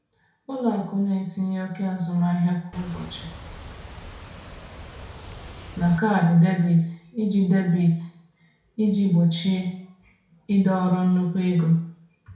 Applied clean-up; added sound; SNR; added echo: none; Boat, Water vehicle; 15 dB; reverberation time 0.6 s.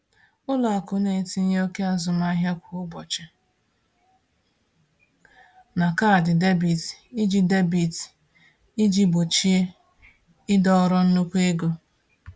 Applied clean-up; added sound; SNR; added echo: none; none; none; none.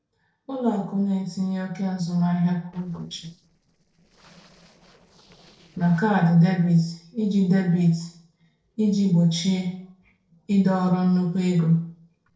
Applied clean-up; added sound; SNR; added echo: neural separator model SepFormer DNS4.